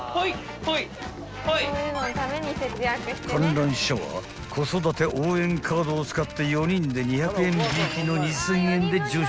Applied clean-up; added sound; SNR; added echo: none; none; none; none.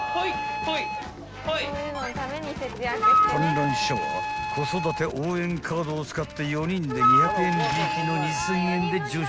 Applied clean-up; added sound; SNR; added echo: none; Wind instrument, woodwind instrument; 0 dB; none.